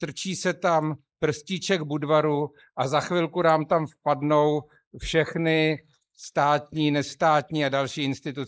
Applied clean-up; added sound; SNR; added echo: neural mask model Resemble Enhance denoiser.